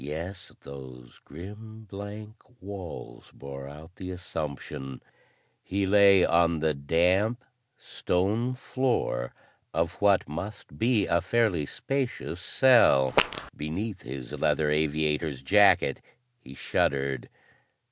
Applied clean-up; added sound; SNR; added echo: none; Fart; 0 dB; none.